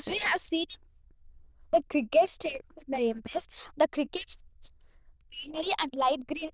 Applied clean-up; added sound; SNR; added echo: neural diffusion model UNIVERSE++.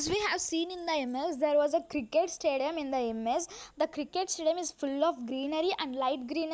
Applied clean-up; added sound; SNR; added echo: neural mask model Resemble Enhance denoiser.